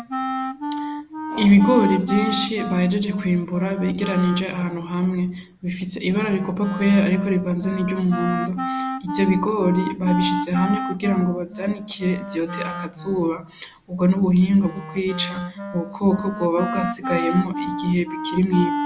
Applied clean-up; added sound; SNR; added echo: none; Wind instrument, woodwind instrument; 8 dB; none.